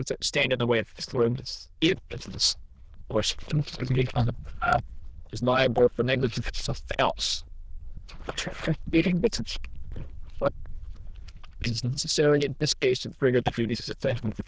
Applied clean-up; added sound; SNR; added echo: neural diffusion model UNIVERSE++.